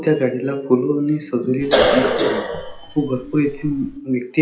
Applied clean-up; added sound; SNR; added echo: classical method WPE with log-MMSE.